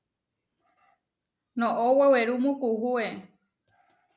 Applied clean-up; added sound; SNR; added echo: none; none; none; none.